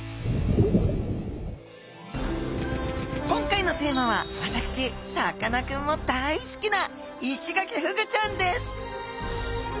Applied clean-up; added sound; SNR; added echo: none; none; none; none.